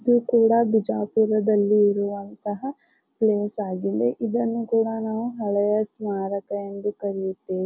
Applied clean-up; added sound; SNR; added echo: none; none; none; none.